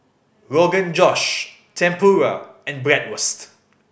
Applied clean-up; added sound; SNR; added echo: none; none; none; none.